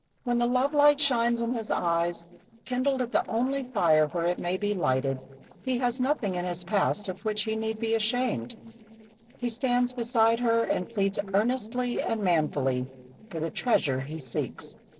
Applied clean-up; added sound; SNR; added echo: neural separator model SepFormer DNS4.